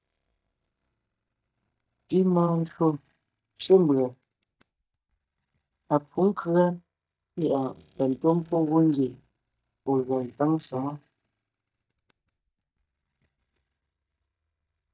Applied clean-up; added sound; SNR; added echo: neural mask model DeepFilterNet 3.